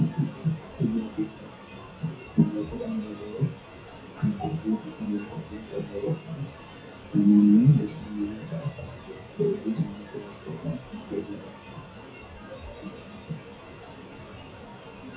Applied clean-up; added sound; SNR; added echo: classical method WPE with log-MMSE.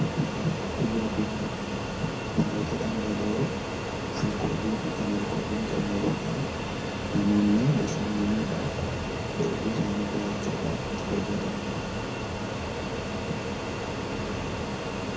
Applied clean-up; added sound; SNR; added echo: none; Fixed-wing aircraft, airplane; 0 dB; reverberation time 0.3 s.